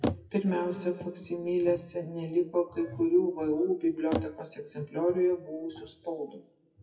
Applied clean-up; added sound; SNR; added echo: classical method WPE with log-MMSE.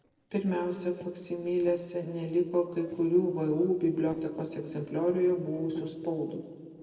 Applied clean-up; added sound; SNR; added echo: neural separator model SepFormer DNS4.